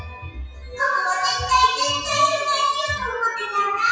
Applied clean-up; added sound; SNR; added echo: classical method WPE with log-MMSE.